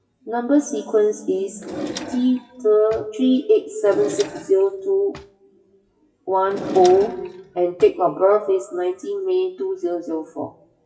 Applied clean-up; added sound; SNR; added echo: classical method WPE with log-MMSE.